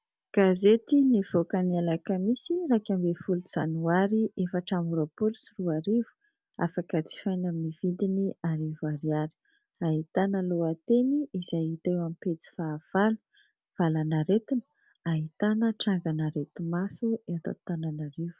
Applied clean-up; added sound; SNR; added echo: none; none; none; none.